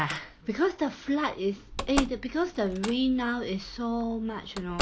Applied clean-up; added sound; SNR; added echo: none; Slam; 9 dB; none.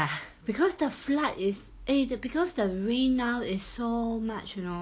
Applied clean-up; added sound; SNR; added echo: none; none; none; none.